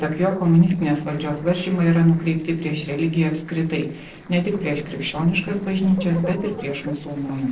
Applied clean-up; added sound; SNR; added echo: neural separator model SepFormer DNS4.